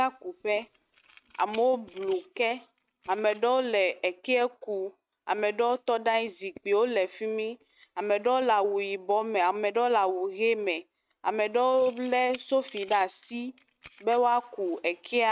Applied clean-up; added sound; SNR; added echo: neural mask model RNNoise.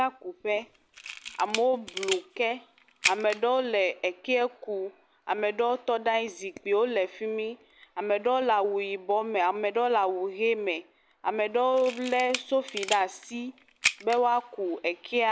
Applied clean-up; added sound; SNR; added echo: none; Camera; 8 dB; none.